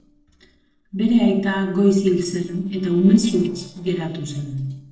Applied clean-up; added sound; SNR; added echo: neural separator model SepFormer DNS4.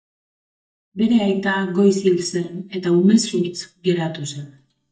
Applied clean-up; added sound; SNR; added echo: neural mask model DeepFilterNet 3.